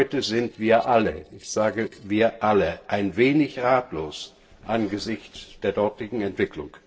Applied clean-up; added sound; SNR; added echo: neural separator model SepFormer DNS4.